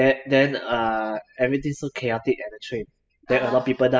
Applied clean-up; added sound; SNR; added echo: classical method spectral subtraction.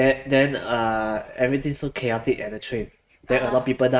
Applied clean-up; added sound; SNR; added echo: neural mask model RNNoise.